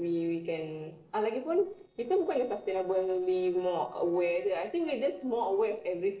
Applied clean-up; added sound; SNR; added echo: neural separator model SepFormer DNS4.